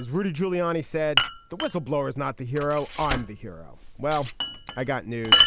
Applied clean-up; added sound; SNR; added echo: none; Glass; 0 dB; none.